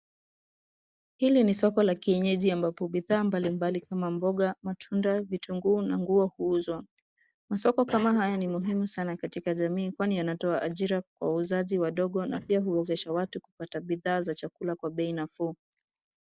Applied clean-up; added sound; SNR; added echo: neural mask model DeepFilterNet 3.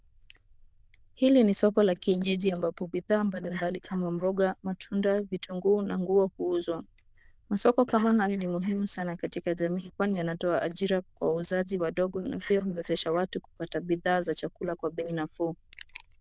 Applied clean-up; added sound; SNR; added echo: neural diffusion model UNIVERSE++.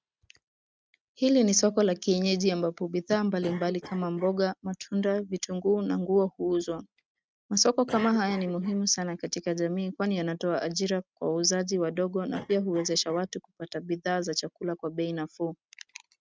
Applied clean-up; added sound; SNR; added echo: neural mask model RNNoise.